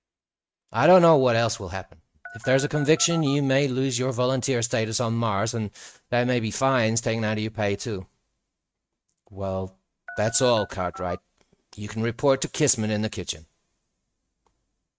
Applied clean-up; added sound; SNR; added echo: neural mask model RNNoise.